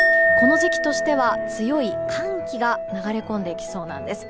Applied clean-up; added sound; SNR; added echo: none; Chink, clink; -2 dB; none.